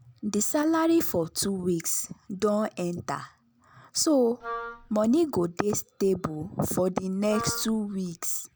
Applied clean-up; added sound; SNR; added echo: none; Wind instrument, woodwind instrument; 12 dB; none.